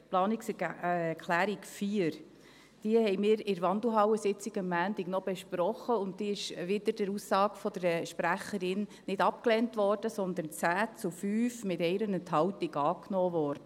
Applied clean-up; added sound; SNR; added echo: none; none; none; none.